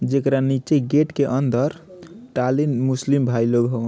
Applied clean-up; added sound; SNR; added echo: none; none; none; none.